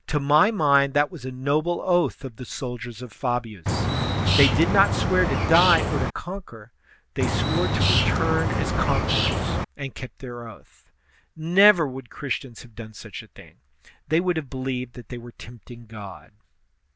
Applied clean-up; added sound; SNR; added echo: none; Bird; -3 dB; none.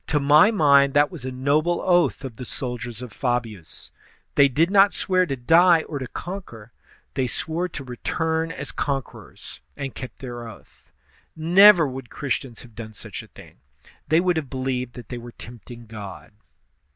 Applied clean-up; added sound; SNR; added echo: none; none; none; none.